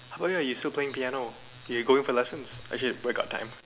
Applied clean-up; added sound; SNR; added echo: none; none; none; none.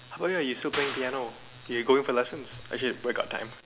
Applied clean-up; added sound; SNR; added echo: none; Clapping; 13 dB; none.